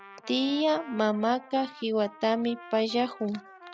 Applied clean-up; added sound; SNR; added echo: none; Trumpet; 20 dB; none.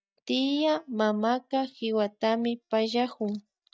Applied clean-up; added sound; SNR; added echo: neural mask model DeepFilterNet 3.